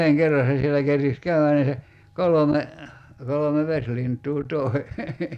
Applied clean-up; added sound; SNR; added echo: none; none; none; none.